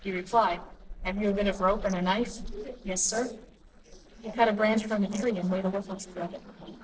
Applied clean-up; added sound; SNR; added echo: neural separator model SepFormer DNS4.